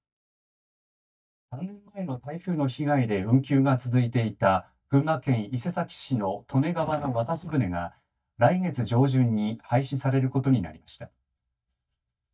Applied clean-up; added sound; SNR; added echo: neural mask model DeepFilterNet 3.